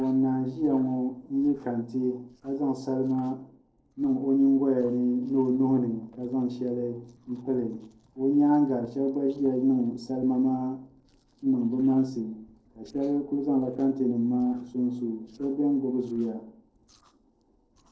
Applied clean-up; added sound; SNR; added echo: neural separator model SepFormer DNS4.